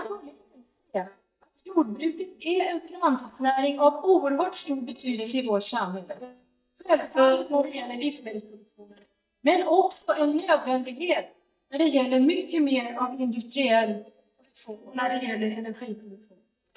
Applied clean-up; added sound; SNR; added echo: neural mask model DeepFilterNet 3.